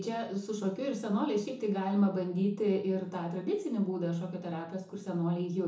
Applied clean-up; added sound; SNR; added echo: none; none; none; reverberation time 0.7 s.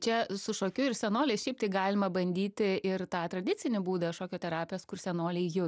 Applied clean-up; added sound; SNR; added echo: none; none; none; none.